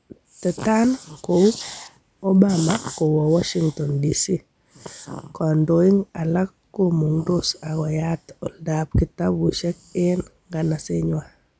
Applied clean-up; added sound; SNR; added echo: none; none; none; none.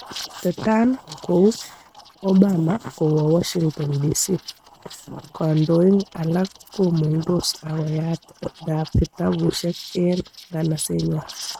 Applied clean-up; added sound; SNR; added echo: neural mask model RNNoise.